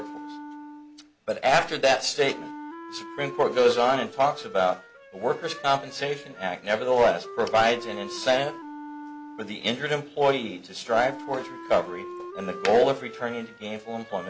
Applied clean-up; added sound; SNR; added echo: none; Wind instrument, woodwind instrument; 15 dB; none.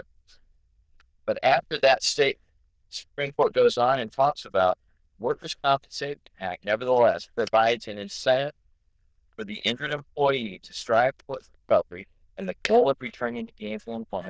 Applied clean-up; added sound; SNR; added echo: neural diffusion model UNIVERSE++.